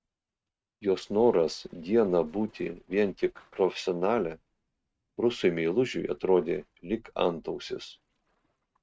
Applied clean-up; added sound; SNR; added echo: neural mask model RNNoise.